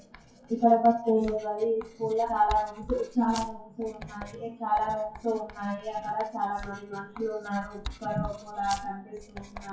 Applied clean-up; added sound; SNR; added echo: classical method WPE with log-MMSE.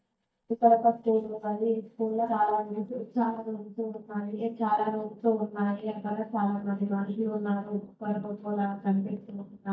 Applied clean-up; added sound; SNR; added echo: neural mask model DeepFilterNet 3.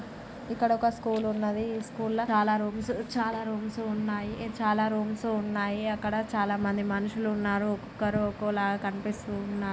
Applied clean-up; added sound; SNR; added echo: none; none; none; none.